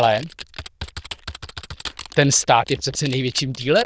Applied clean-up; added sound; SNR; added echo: neural diffusion model UNIVERSE++.